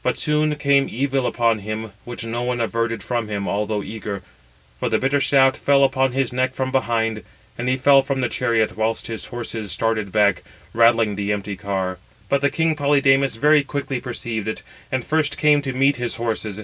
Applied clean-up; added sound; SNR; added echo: none; none; none; none.